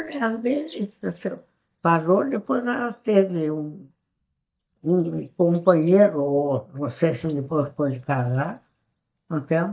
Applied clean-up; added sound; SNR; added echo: neural mask model DeepFilterNet 3.